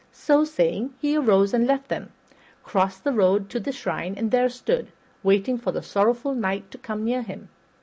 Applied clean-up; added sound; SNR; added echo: none; none; none; none.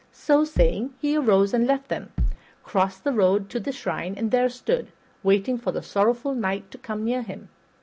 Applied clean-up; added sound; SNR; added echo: none; Bass drum; 0 dB; none.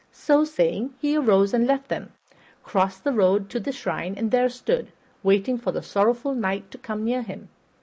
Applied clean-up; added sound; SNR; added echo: neural mask model Resemble Enhance denoiser.